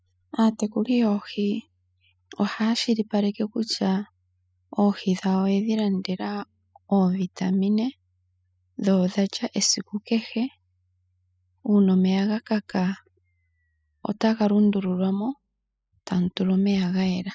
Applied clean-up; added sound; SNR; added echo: classical method spectral subtraction.